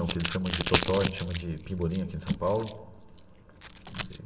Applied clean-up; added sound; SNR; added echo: none; Packing tape, duct tape; 2 dB; reverberation time 2.4 s.